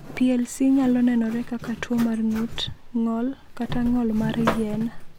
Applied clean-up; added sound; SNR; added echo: none; Zipper (clothing); 10 dB; none.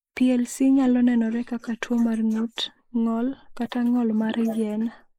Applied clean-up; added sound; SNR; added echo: neural mask model Resemble Enhance denoiser.